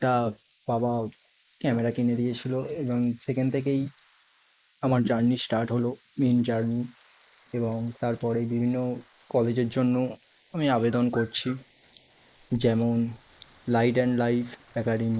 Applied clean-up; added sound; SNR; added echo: neural mask model Resemble Enhance denoiser.